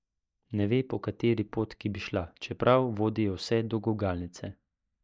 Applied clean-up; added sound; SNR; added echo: neural mask model DeepFilterNet 3.